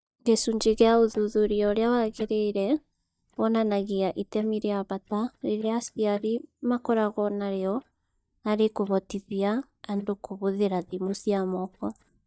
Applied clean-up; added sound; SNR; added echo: neural mask model DeepFilterNet 3.